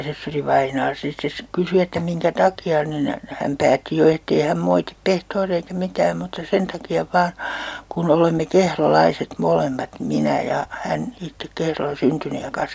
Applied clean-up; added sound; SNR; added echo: none; none; none; none.